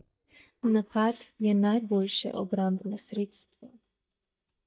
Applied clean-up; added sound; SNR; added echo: neural mask model DeepFilterNet 3.